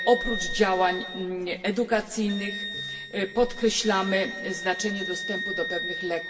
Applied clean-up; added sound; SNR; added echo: none; Wind instrument, woodwind instrument; 8 dB; reverberation time 1.7 s.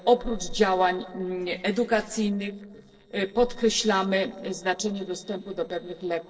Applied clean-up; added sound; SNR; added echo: neural separator model SepFormer DNS4.